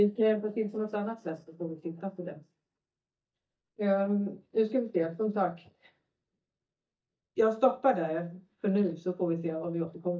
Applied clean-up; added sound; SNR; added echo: neural mask model DeepFilterNet 3.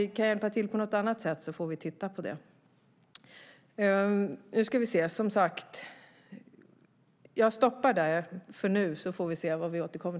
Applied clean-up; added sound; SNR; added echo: none; none; none; none.